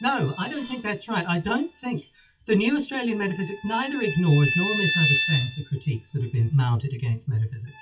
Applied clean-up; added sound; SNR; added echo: classical method WPE with log-MMSE.